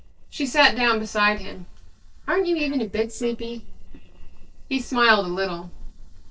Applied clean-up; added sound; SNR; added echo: neural separator model SepFormer DNS4.